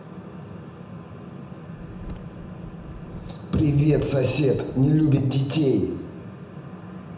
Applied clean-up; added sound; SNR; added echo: none; Wind; 16 dB; reverberation time 0.8 s.